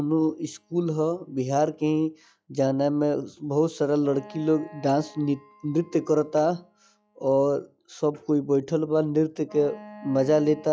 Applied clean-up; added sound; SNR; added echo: classical method log-MMSE.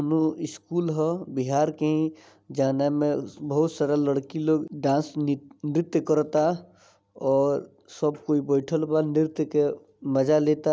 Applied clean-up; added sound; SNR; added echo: none; none; none; none.